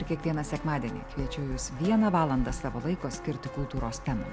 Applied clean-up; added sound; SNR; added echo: none; Walk, footsteps; 13 dB; none.